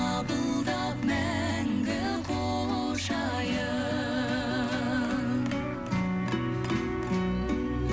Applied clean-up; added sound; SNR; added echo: none; Engine; 18 dB; none.